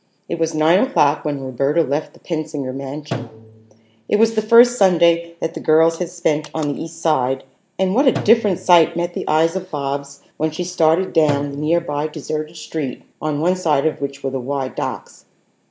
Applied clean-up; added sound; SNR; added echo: none; Drum; 15 dB; none.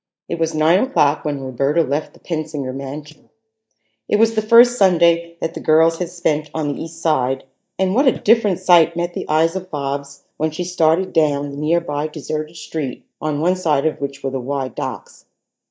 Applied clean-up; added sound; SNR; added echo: neural mask model DeepFilterNet 3.